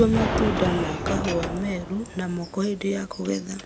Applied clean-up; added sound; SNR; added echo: none; Gunshot, gunfire; 3 dB; none.